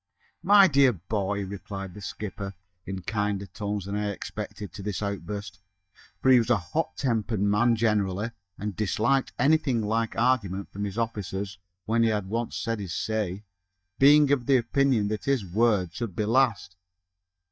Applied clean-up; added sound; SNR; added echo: neural mask model DeepFilterNet 3.